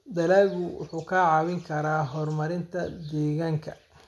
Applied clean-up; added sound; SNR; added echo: none; none; none; none.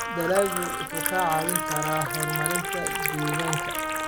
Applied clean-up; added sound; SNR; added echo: none; Trumpet + Liquid; -1 dB; none.